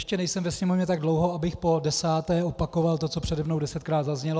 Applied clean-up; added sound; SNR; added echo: none; none; none; none.